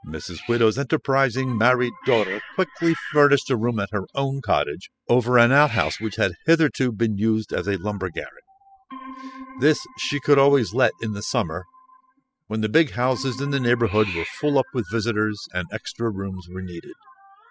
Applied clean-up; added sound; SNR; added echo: classical method spectral subtraction.